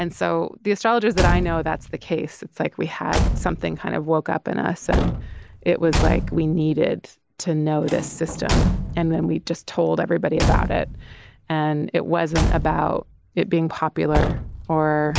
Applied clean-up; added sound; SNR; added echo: none; Slam / Truck / Car; 3 dB; none.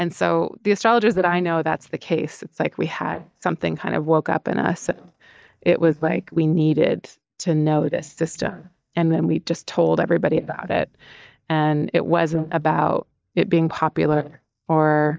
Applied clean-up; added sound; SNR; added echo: neural mask model DeepFilterNet 3.